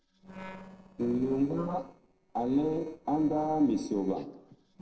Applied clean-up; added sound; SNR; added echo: neural separator model SepFormer DNS4.